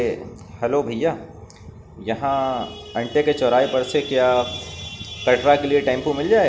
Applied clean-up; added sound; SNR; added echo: none; none; none; none.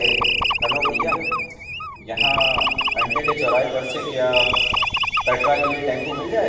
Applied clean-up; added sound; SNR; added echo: none; Animal; -2 dB; reverberation time 1.1 s.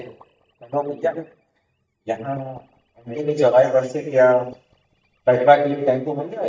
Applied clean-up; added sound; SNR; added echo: neural mask model DeepFilterNet 3.